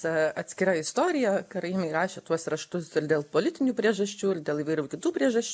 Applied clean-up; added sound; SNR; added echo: none; none; none; none.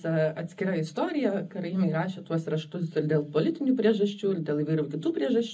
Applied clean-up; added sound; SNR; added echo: none; none; none; reverberation time 0.4 s.